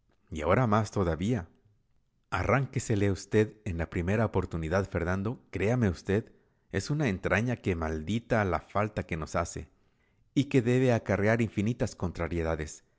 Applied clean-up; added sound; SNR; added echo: none; none; none; none.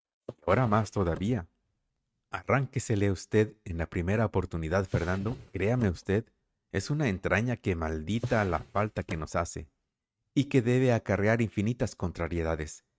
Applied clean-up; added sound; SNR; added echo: neural mask model RNNoise.